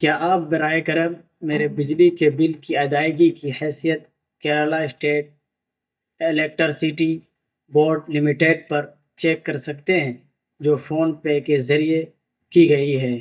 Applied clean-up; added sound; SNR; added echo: neural mask model DeepFilterNet 3.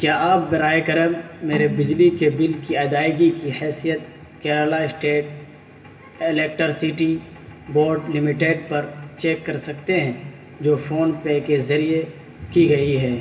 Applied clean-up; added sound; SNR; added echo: none; Snare drum; 13 dB; reverberation time 1.7 s.